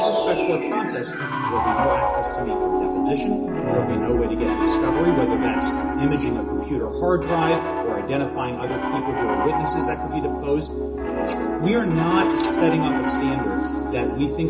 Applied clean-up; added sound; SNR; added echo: none; Piano; -3 dB; reverberation time 0.2 s.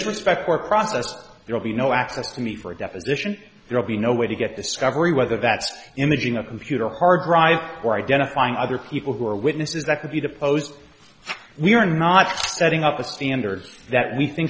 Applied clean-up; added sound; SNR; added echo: none; none; none; none.